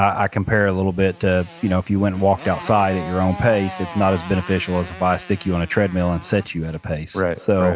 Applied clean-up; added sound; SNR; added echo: none; Motorcycle; 17 dB; none.